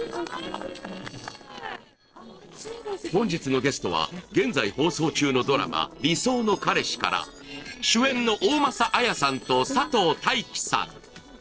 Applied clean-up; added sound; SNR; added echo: neural separator model SepFormer DNS4.